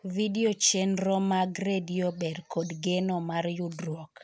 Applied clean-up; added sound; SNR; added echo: none; none; none; none.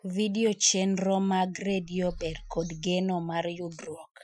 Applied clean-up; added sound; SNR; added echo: classical method Wiener filter.